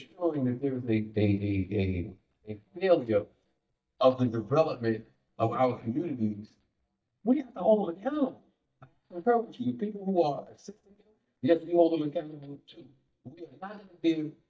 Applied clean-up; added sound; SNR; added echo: neural mask model DeepFilterNet 3.